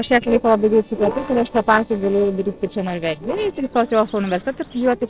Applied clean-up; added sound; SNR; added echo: neural separator model SepFormer DNS4.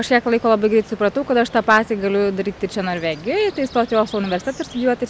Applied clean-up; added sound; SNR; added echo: none; none; none; none.